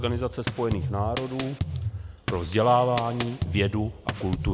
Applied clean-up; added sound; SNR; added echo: none; Drum kit; 5 dB; none.